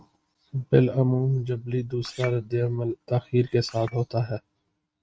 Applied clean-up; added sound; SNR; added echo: neural mask model RNNoise.